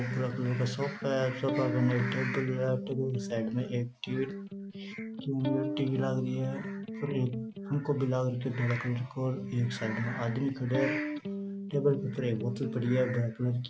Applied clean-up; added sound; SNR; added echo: none; Electric guitar; 6 dB; none.